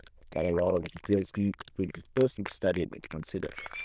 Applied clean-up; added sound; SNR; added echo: neural diffusion model UNIVERSE++.